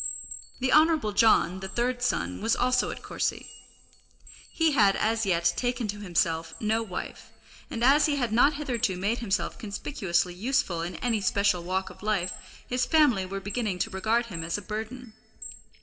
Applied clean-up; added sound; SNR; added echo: none; Chime; 17 dB; reverberation time 0.7 s.